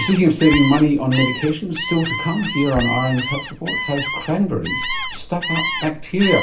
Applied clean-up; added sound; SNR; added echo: none; Gull, seagull; 6 dB; reverberation time 0.3 s.